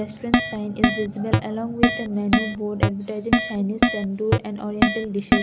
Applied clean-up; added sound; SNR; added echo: none; Keyboard (musical); -4 dB; none.